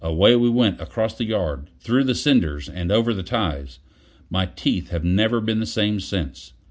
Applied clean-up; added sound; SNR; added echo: none; none; none; none.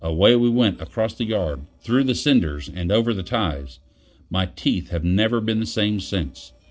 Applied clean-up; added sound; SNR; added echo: neural separator model SepFormer DNS4.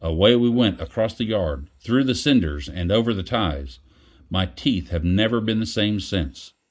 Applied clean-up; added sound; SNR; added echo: neural mask model Resemble Enhance denoiser.